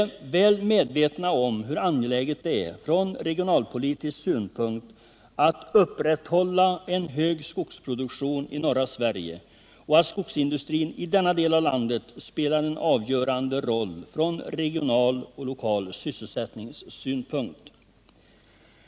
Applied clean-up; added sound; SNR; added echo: none; none; none; none.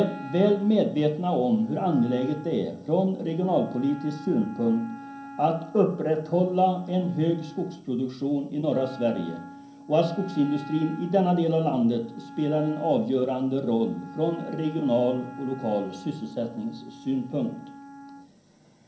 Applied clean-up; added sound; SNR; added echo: none; Wind instrument, woodwind instrument; 17 dB; reverberation time 0.6 s.